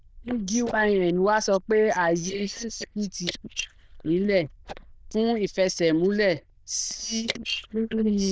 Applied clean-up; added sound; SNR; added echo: neural diffusion model UNIVERSE++.